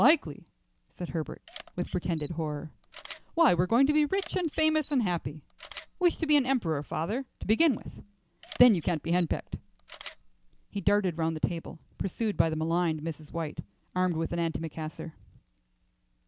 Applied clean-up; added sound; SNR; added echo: none; Camera; 18 dB; none.